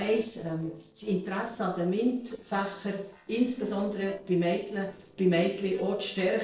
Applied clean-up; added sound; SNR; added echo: neural separator model SepFormer DNS4.